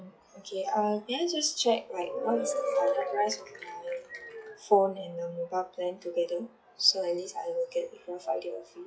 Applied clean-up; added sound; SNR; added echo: classical method log-MMSE.